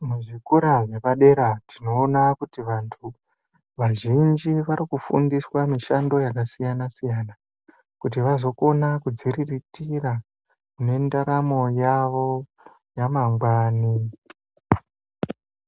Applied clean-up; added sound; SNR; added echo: none; none; none; none.